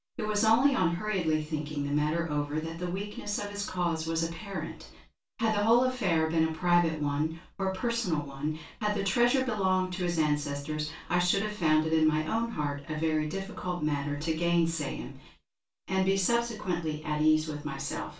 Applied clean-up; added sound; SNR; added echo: none; none; none; reverberation time 0.2 s.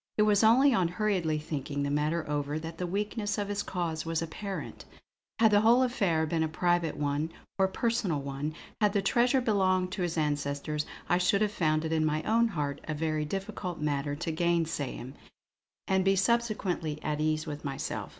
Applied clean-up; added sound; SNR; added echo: none; none; none; none.